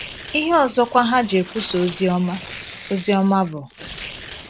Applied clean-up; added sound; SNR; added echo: none; Tearing; 13 dB; none.